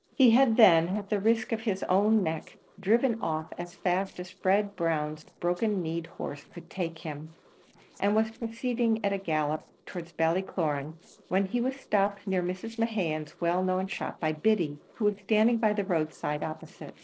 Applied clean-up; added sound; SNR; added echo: neural separator model SepFormer DNS4.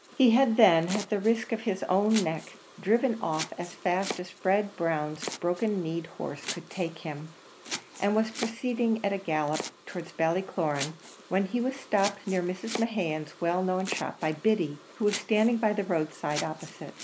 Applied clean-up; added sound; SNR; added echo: none; Domestic sounds, home sounds; 14 dB; none.